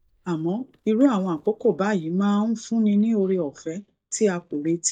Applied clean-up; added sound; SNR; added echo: neural mask model DeepFilterNet 3.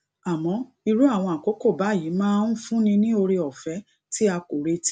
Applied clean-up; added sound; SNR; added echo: none; none; none; none.